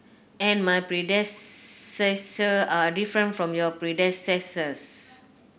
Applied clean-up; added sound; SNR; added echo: none; none; none; none.